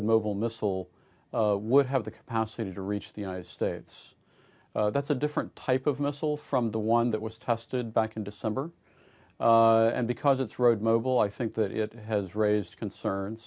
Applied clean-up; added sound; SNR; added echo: none; none; none; none.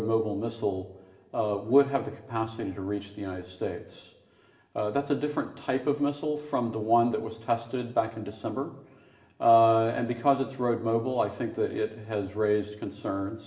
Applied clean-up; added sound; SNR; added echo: none; none; none; reverberation time 0.8 s.